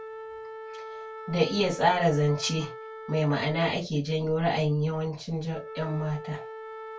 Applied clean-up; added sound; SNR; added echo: none; Wind instrument, woodwind instrument; 13 dB; reverberation time 0.2 s.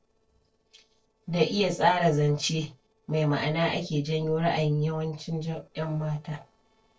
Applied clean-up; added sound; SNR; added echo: neural separator model SepFormer DNS4.